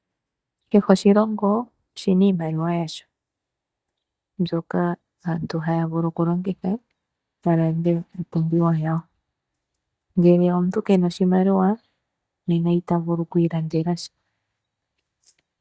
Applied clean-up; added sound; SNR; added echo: neural mask model DeepFilterNet 3.